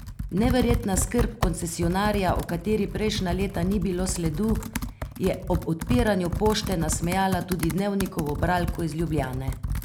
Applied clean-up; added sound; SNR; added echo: none; Computer keyboard; 4 dB; none.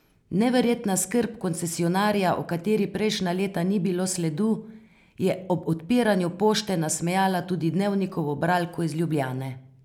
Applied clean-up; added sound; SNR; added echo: none; none; none; none.